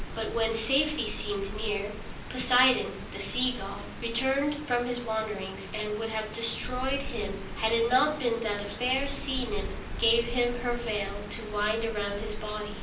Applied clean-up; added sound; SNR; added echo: none; Rain; 7 dB; reverberation time 0.6 s.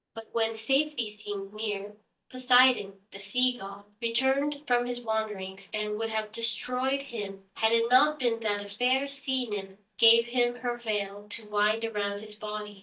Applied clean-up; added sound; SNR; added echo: neural mask model DeepFilterNet 3.